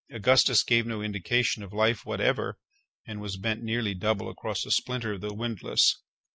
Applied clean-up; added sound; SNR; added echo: none; none; none; none.